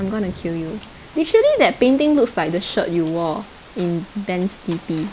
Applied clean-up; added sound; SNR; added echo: none; Rain; 19 dB; none.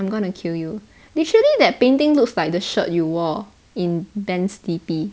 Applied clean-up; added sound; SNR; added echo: none; none; none; none.